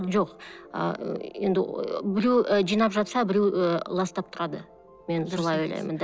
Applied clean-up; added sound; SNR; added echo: none; none; none; none.